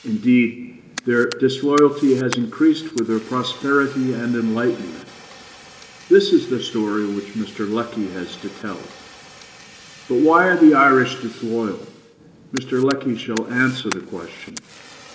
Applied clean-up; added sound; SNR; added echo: none; Fire; 19 dB; reverberation time 1.1 s.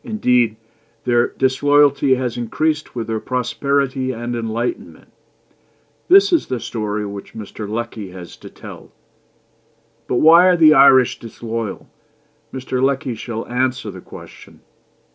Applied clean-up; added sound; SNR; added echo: none; none; none; none.